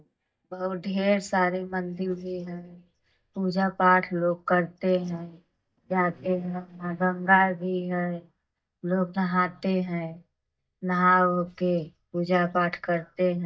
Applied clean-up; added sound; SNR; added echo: neural mask model DeepFilterNet 3.